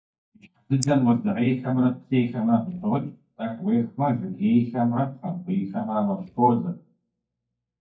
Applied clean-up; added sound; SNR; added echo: neural mask model DeepFilterNet 3.